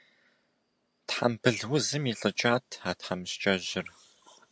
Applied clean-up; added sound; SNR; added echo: none; none; none; none.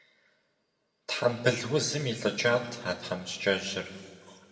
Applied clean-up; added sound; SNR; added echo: none; none; none; reverberation time 1.6 s.